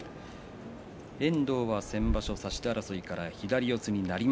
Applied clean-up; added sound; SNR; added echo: none; Wind / Bird; 10 dB; none.